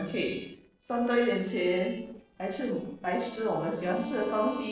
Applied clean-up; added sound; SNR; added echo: neural separator model SepFormer DNS4.